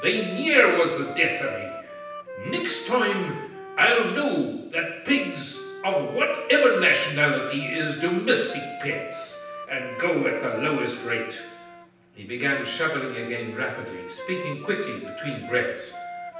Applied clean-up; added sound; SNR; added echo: none; Wind instrument, woodwind instrument; 13 dB; reverberation time 0.9 s.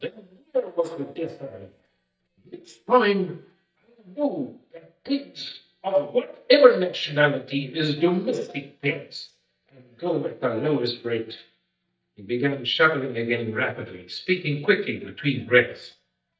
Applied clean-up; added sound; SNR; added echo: neural mask model DeepFilterNet 3.